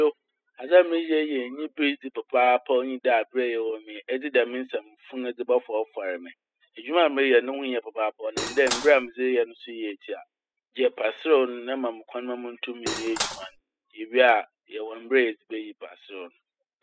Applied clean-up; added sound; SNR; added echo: classical method spectral subtraction.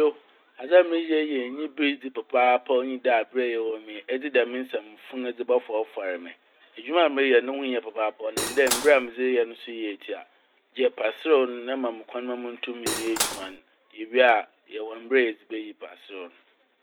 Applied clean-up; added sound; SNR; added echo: none; Cutlery, silverware / Dishes, pots, and pans; 4 dB; none.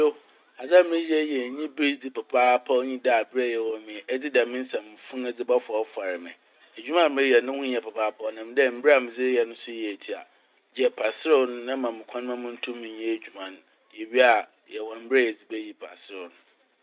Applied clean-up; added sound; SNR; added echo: none; none; none; none.